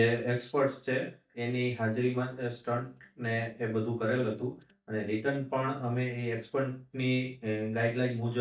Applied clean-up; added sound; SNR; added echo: neural mask model DeepFilterNet 3.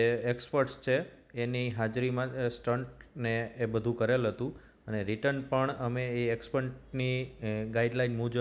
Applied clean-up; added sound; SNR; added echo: none; none; none; none.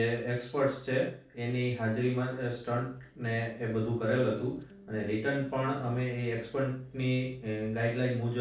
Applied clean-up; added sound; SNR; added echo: neural separator model SepFormer DNS4.